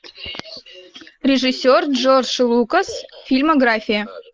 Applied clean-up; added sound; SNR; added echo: neural mask model Resemble Enhance denoiser.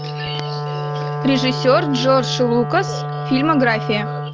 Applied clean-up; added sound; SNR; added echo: none; Wind instrument, woodwind instrument; 5 dB; none.